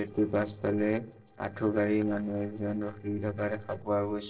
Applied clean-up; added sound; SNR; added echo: neural separator model SepFormer DNS4.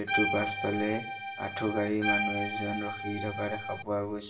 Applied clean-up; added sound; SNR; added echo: none; Accordion; 1 dB; reverberation time 0.8 s.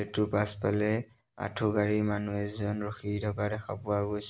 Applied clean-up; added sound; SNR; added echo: none; none; none; none.